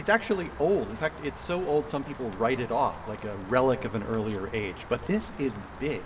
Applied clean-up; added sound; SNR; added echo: none; Rain; 14 dB; reverberation time 1.4 s.